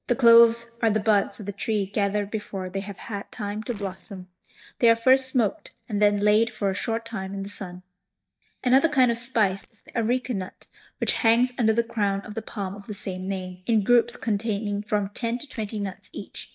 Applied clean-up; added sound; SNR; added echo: neural mask model DeepFilterNet 3.